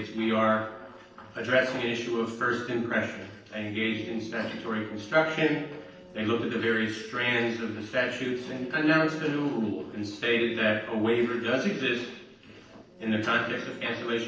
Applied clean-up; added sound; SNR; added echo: neural separator model SepFormer DNS4.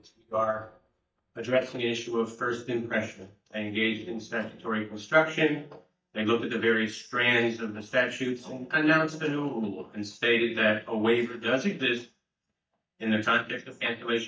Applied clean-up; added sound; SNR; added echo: neural mask model DeepFilterNet 3.